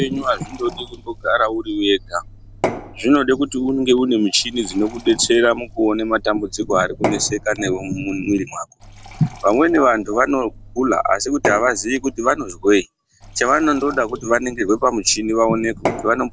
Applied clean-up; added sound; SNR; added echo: none; Fill (with liquid) / Glass / Water; 13 dB; none.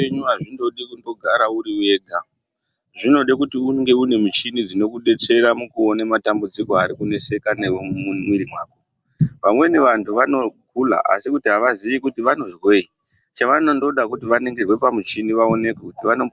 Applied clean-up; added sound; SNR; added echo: none; none; none; none.